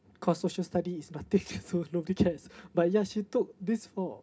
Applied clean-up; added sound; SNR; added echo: none; none; none; reverberation time 0.3 s.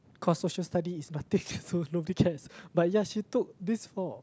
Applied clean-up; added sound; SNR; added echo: none; none; none; none.